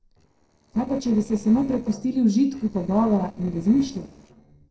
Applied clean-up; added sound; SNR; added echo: neural separator model SepFormer DNS4.